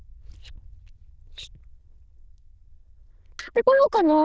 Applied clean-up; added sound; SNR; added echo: neural diffusion model UNIVERSE++.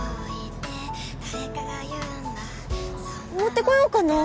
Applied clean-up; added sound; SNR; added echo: none; Boat, Water vehicle; 11 dB; none.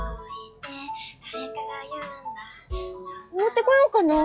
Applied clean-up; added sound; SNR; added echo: classical method log-MMSE.